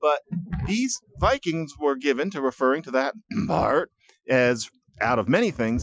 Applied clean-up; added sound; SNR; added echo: classical method Wiener filter.